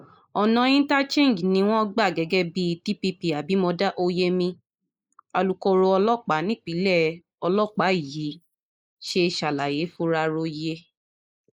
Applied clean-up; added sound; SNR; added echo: neural mask model Resemble Enhance denoiser.